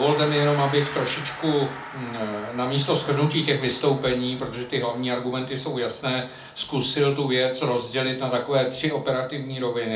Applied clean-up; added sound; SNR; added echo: none; Gong; 16 dB; reverberation time 0.4 s.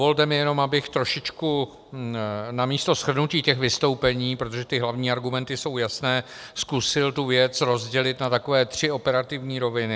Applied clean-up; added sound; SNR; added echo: none; none; none; none.